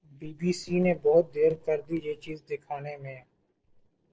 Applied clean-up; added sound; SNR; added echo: neural separator model SepFormer DNS4.